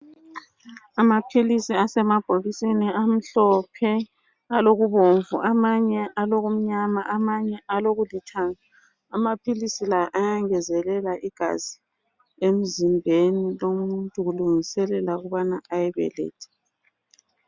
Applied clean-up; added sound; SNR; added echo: none; none; none; none.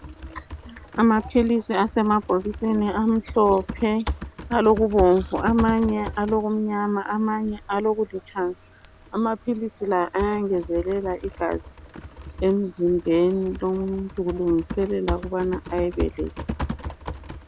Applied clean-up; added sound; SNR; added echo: none; Typing; 12 dB; none.